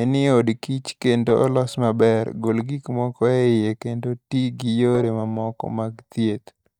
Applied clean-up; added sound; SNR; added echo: neural mask model DeepFilterNet 3.